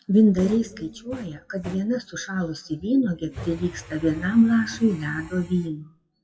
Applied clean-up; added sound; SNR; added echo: classical method WPE with log-MMSE.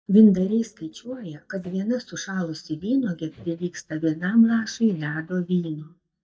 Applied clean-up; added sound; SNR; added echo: neural mask model DeepFilterNet 3.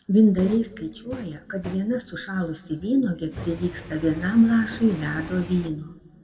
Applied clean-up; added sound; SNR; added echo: none; Fire; 17 dB; reverberation time 1.1 s.